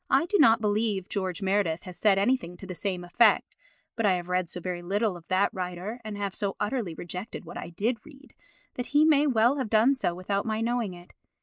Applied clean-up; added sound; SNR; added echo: neural mask model Resemble Enhance denoiser.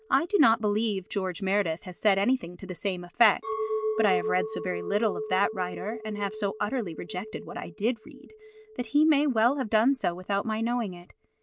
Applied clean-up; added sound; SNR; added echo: none; Chink, clink; 9 dB; none.